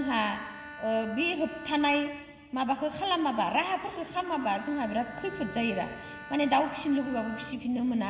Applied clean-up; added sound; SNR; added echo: none; Bowed string instrument; 15 dB; reverberation time 2.0 s.